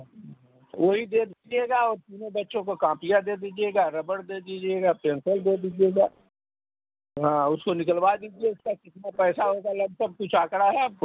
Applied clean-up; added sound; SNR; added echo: none; none; none; none.